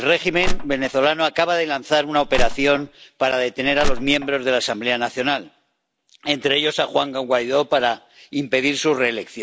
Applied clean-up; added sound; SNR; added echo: none; Crushing; 0 dB; none.